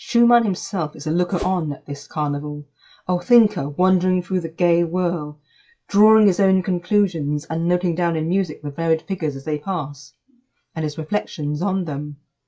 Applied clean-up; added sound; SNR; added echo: classical method log-MMSE.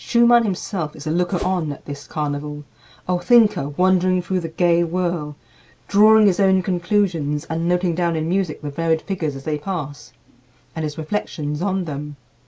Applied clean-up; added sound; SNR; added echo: none; Whoosh, swoosh, swish; 11 dB; none.